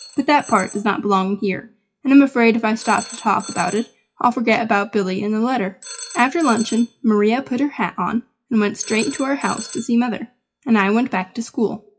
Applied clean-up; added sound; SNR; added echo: classical method WPE with log-MMSE.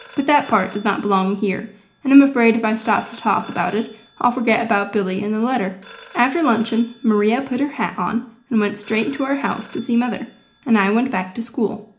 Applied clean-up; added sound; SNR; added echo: none; Telephone; 17 dB; reverberation time 0.4 s.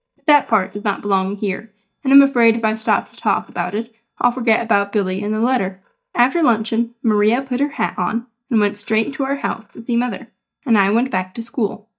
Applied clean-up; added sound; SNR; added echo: neural mask model DeepFilterNet 3.